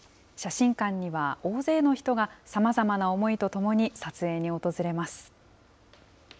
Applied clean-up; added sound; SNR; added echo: none; none; none; none.